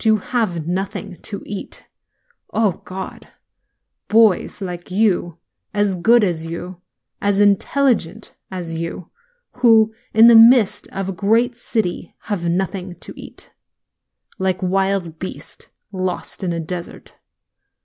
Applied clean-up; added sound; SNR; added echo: none; none; none; none.